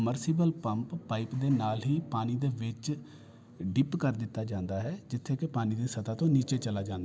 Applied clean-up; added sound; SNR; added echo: none; none; none; none.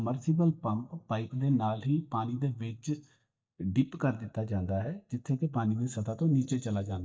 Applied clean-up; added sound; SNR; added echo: neural mask model DeepFilterNet 3.